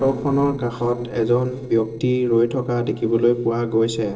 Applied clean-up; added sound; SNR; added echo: neural separator model SepFormer DNS4.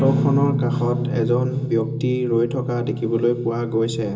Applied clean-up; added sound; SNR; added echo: none; Guitar; 2 dB; reverberation time 0.2 s.